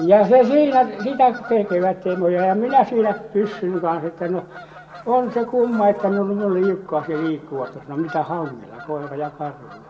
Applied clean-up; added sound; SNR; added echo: none; Bird vocalization, bird call, bird song / Fowl; 19 dB; reverberation time 1.4 s.